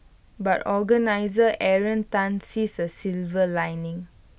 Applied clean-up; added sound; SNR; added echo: none; none; none; none.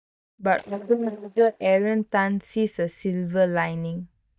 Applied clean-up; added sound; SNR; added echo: neural mask model DeepFilterNet 3.